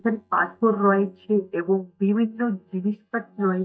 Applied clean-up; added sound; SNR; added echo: neural mask model DeepFilterNet 3.